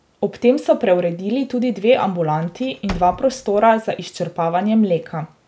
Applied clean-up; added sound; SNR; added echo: none; Slam / Wood; 17 dB; none.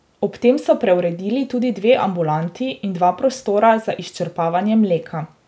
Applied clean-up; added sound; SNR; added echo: none; none; none; none.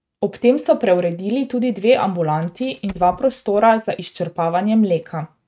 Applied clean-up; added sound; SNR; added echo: neural mask model RNNoise.